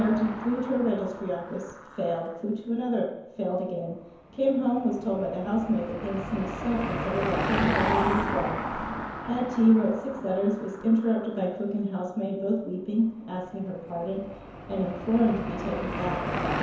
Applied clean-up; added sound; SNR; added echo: none; Car passing by / Engine; 6 dB; reverberation time 0.9 s.